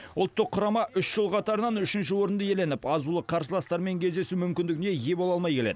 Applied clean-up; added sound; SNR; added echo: none; none; none; none.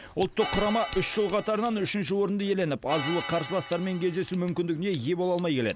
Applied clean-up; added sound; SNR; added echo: none; Scissors + Organ; 12 dB; none.